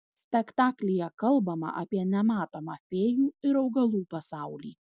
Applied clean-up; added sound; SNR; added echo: none; none; none; none.